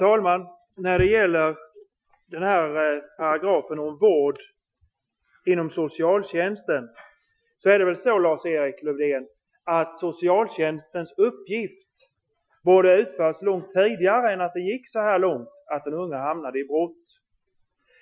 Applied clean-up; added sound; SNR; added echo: classical method Wiener filter.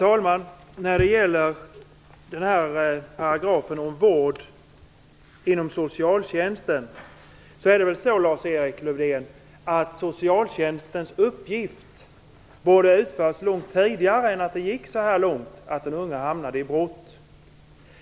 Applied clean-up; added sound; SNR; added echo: none; Knock; 11 dB; none.